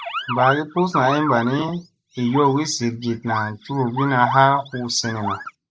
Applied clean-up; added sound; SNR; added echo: neural mask model Resemble Enhance denoiser.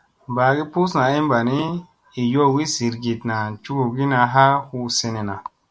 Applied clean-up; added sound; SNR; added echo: none; none; none; none.